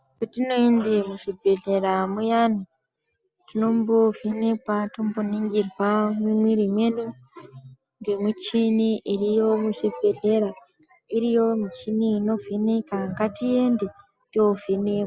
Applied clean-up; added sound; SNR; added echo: none; none; none; none.